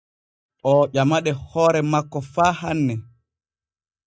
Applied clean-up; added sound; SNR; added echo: neural mask model DeepFilterNet 3.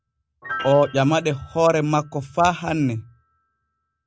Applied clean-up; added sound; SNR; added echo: none; Piano; 17 dB; none.